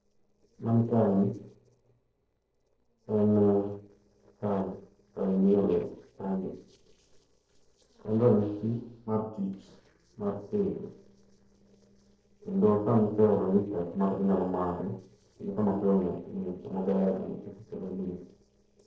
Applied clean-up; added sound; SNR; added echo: neural separator model SepFormer DNS4.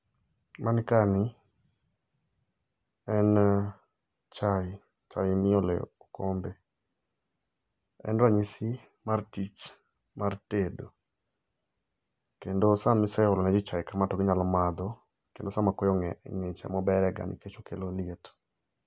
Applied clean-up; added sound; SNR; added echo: none; none; none; none.